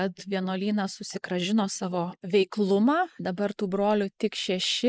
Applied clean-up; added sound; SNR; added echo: neural mask model Resemble Enhance denoiser.